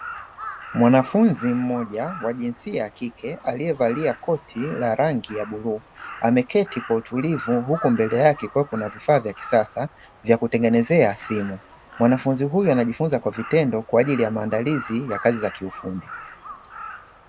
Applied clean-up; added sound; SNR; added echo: none; Crow; 17 dB; none.